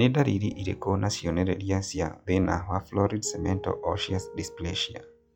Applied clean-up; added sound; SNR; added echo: classical method log-MMSE.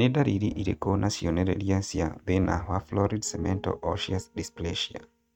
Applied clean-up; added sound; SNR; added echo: neural mask model RNNoise.